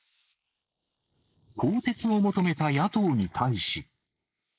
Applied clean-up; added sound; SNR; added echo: neural mask model Resemble Enhance denoiser.